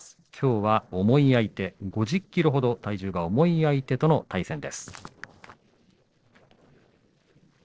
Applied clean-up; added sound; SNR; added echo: neural separator model SepFormer DNS4.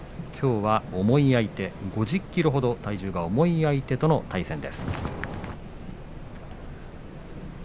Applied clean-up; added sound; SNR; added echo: none; Walk, footsteps; 6 dB; none.